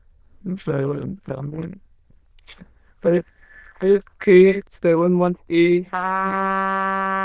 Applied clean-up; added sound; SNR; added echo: neural diffusion model UNIVERSE++.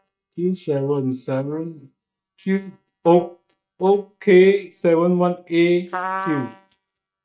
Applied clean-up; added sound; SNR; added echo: neural mask model DeepFilterNet 3.